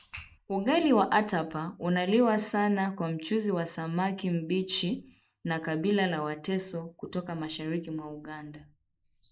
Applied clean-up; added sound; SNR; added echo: neural mask model Resemble Enhance denoiser.